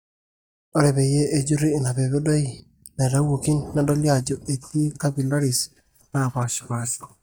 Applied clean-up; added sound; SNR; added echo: neural mask model DeepFilterNet 3.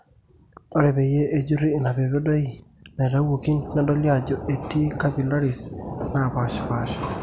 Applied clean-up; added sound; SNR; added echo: none; none; none; none.